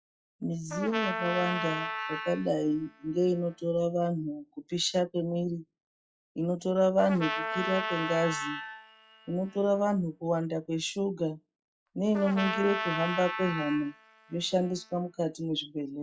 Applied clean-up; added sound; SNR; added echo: classical method log-MMSE.